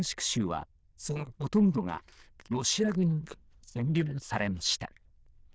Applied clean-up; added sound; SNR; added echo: neural diffusion model UNIVERSE++.